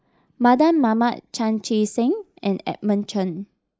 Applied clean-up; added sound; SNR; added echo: neural mask model Resemble Enhance denoiser.